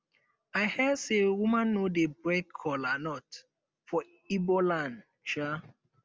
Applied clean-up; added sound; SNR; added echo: none; none; none; none.